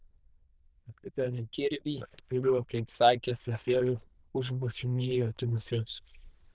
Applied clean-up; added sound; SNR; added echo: neural diffusion model UNIVERSE++.